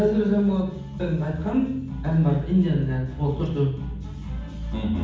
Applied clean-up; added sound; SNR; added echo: none; none; none; reverberation time 1.2 s.